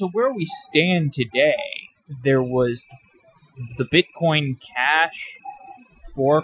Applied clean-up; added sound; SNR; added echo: classical method Wiener filter.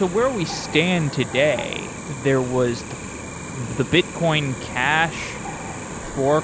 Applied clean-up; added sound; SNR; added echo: none; Cricket; 9 dB; none.